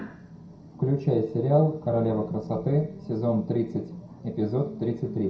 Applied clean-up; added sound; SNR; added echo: none; none; none; reverberation time 0.4 s.